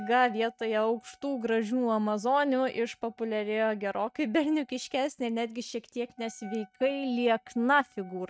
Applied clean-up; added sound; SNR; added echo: neural mask model RNNoise.